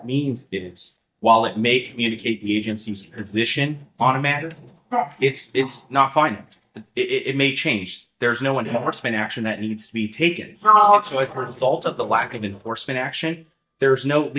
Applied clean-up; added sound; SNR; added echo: neural mask model DeepFilterNet 3.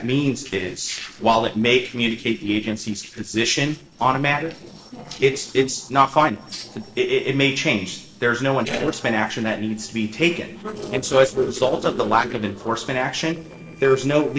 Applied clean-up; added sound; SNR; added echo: neural separator model SepFormer DNS4.